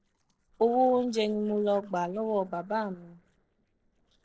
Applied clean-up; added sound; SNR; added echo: neural separator model SepFormer DNS4.